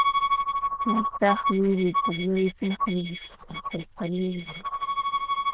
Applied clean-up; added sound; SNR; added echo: neural diffusion model UNIVERSE++.